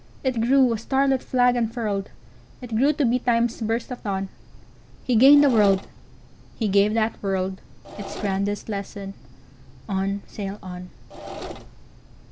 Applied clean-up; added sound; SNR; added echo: none; Engine / Mechanisms; 12 dB; none.